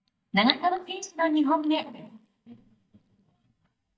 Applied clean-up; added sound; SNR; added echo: neural mask model DeepFilterNet 3.